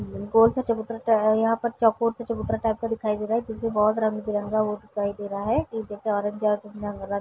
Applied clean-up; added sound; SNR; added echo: none; none; none; none.